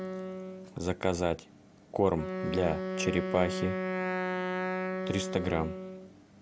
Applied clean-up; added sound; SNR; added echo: none; Wind instrument, woodwind instrument; 2 dB; none.